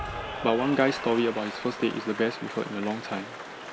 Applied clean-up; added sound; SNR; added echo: none; Applause / Cheering; 9 dB; none.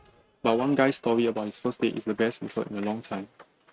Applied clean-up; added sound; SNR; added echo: neural mask model RNNoise.